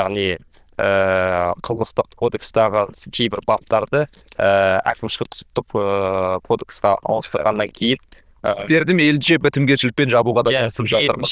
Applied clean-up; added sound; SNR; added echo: neural diffusion model UNIVERSE++.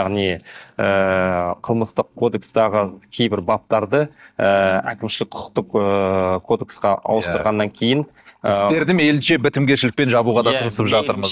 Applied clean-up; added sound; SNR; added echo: neural mask model DeepFilterNet 3.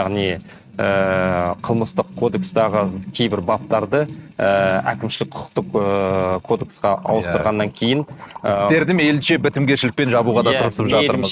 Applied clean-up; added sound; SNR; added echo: neural mask model RNNoise.